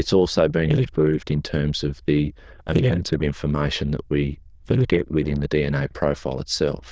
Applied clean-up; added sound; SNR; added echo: neural diffusion model UNIVERSE++.